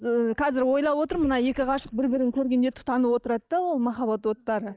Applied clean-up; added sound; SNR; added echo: neural mask model DeepFilterNet 3.